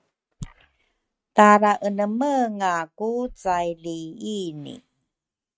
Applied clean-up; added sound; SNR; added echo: neural mask model RNNoise.